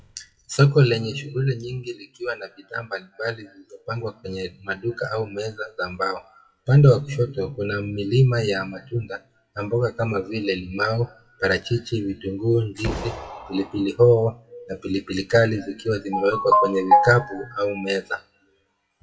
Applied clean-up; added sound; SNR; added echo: classical method WPE with log-MMSE.